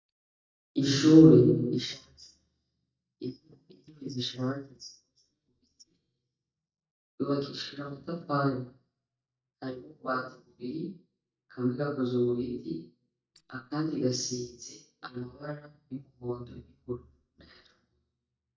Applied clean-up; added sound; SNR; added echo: neural mask model DeepFilterNet 3.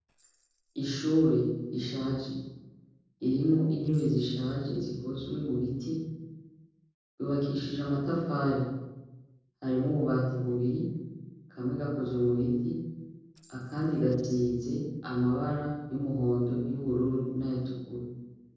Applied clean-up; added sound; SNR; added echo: neural separator model SepFormer DNS4.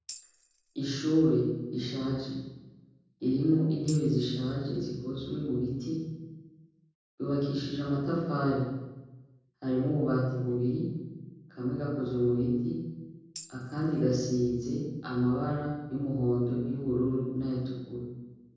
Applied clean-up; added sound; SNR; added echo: none; Tambourine; 20 dB; reverberation time 1.3 s.